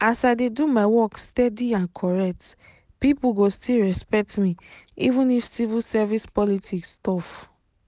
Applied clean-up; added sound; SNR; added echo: none; none; none; none.